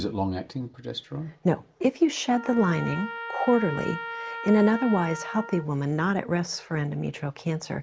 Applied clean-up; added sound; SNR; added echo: none; Trumpet; 13 dB; none.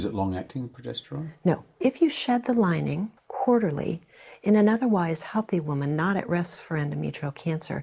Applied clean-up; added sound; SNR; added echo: none; none; none; none.